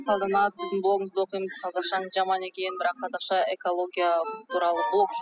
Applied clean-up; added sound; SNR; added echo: classical method spectral subtraction.